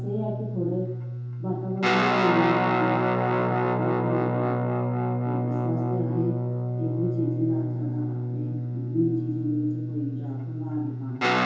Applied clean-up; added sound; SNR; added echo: none; Guitar; -4 dB; reverberation time 0.8 s.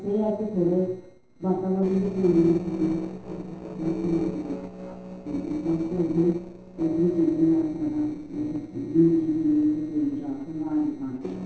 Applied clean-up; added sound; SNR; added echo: neural separator model SepFormer DNS4.